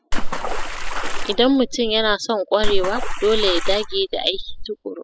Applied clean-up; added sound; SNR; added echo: classical method spectral subtraction.